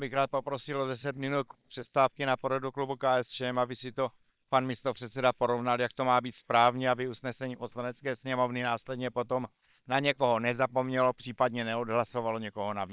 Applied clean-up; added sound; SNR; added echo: neural separator model SepFormer WHAM!.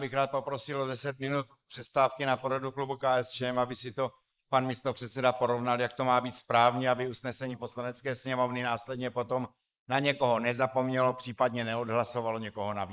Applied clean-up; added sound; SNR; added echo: neural mask model Resemble Enhance denoiser.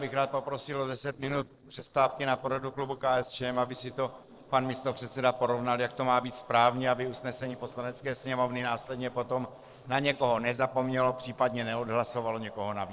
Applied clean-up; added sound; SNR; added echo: neural separator model SepFormer DNS4.